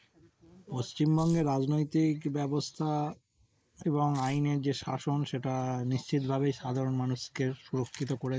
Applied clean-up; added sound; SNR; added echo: neural mask model Resemble Enhance denoiser.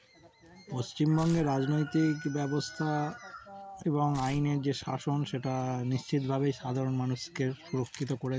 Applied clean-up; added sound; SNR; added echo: none; Tearing; 15 dB; none.